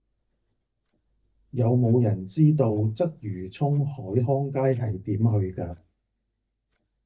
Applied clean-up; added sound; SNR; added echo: neural mask model DeepFilterNet 3.